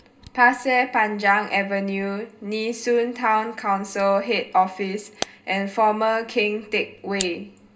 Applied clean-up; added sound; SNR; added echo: none; Camera; 20 dB; reverberation time 0.2 s.